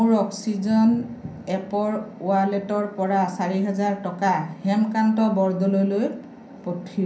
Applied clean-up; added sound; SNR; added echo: none; none; none; reverberation time 0.6 s.